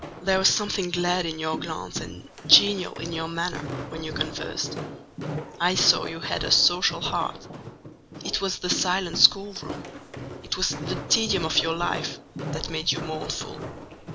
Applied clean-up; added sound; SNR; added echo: none; Walk, footsteps; 9 dB; none.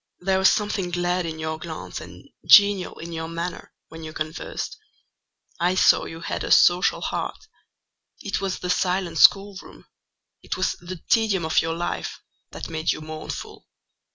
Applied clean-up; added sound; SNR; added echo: none; none; none; none.